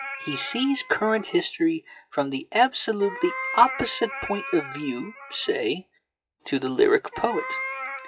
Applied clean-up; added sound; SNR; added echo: classical method WPE with log-MMSE.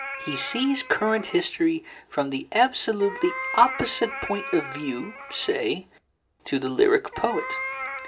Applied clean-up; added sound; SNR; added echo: none; Meow; 11 dB; reverberation time 0.2 s.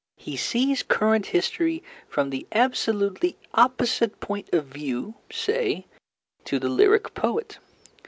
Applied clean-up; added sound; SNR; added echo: none; none; none; none.